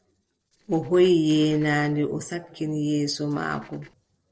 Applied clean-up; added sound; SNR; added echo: neural separator model SepFormer DNS4.